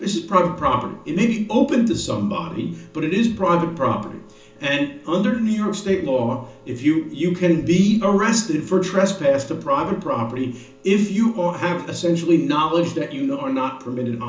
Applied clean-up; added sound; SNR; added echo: none; none; none; reverberation time 0.8 s.